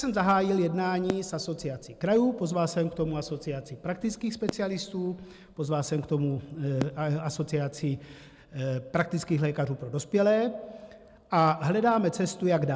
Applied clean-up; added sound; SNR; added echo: none; Fireworks; 13 dB; none.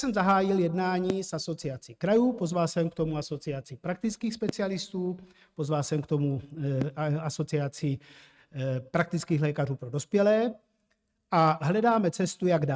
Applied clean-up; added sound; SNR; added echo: neural mask model RNNoise.